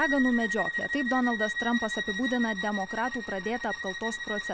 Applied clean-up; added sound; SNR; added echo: none; Bowed string instrument; 3 dB; none.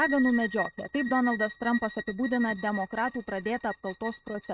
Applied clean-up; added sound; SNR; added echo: neural mask model RNNoise.